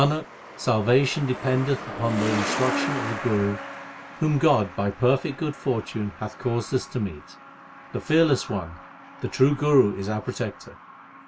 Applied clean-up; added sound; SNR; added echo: none; Truck; 10 dB; none.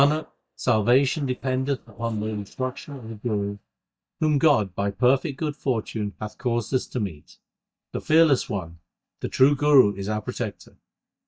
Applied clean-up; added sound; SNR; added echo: neural mask model DeepFilterNet 3.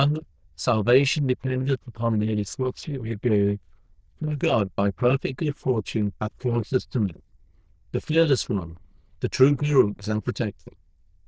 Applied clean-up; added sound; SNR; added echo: neural diffusion model UNIVERSE++.